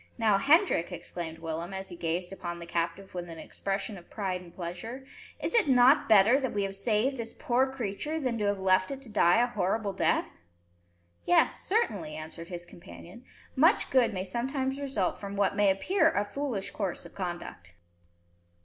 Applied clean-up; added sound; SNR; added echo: none; none; none; none.